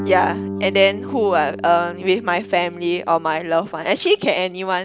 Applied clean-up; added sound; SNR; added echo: none; Guitar; 12 dB; none.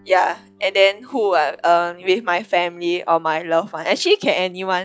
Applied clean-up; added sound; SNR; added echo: classical method log-MMSE.